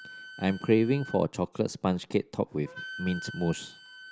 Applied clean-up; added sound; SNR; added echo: none; Wind instrument, woodwind instrument; 16 dB; none.